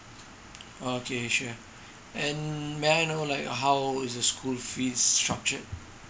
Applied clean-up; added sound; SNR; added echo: none; none; none; none.